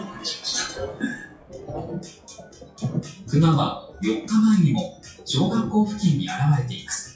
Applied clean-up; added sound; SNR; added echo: classical method WPE with log-MMSE.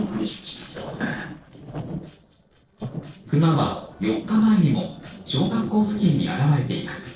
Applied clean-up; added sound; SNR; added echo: neural separator model SepFormer DNS4.